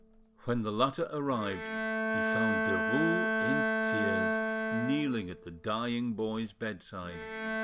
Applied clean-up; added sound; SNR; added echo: none; Bowed string instrument; -1 dB; none.